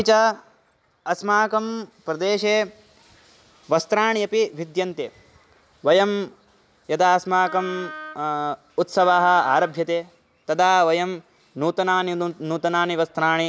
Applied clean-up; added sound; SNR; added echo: none; Wind instrument, woodwind instrument; 15 dB; none.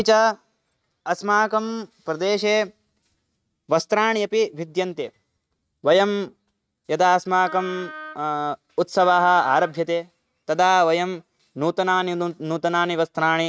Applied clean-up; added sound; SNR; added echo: neural mask model RNNoise.